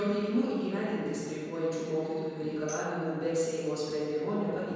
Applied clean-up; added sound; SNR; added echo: none; Tambourine; 19 dB; reverberation time 1.8 s.